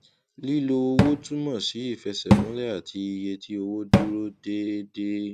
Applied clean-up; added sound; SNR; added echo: none; Cupboard open or close / Drawer open or close; -1 dB; none.